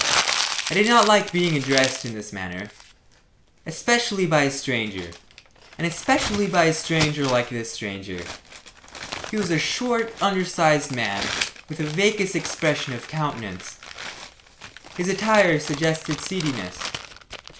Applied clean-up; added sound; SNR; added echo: none; Crumpling, crinkling; 9 dB; none.